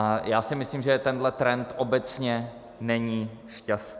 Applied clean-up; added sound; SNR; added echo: none; none; none; none.